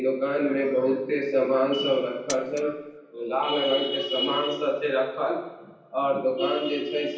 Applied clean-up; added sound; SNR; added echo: none; Mechanisms; 14 dB; reverberation time 0.9 s.